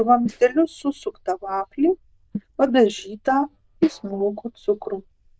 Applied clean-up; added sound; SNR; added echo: neural diffusion model UNIVERSE++.